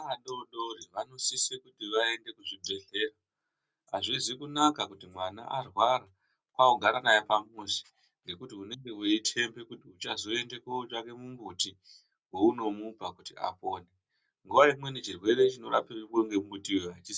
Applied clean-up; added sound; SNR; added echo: none; none; none; none.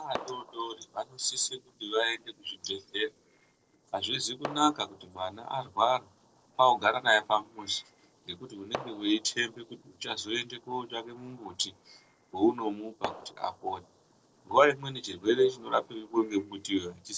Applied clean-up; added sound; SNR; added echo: neural separator model SepFormer DNS4.